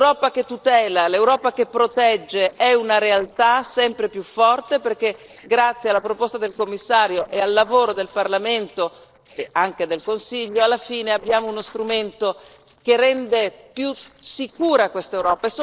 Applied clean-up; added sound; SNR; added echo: neural separator model SepFormer DNS4.